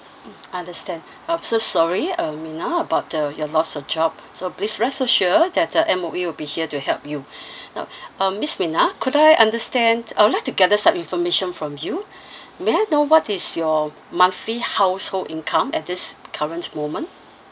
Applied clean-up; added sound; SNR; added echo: none; none; none; none.